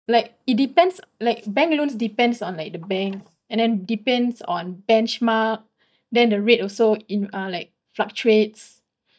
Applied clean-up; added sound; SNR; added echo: neural mask model DeepFilterNet 3.